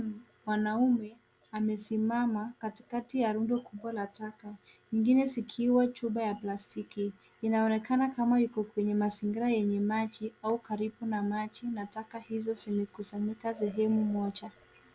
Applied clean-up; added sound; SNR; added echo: none; none; none; none.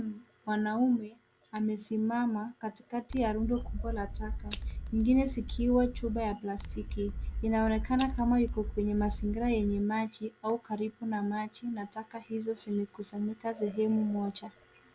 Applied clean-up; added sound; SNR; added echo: none; Scissors; 5 dB; none.